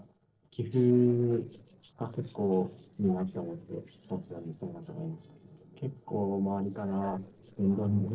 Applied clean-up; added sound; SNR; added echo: neural separator model SepFormer DNS4.